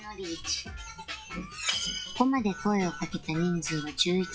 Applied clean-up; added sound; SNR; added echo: classical method log-MMSE.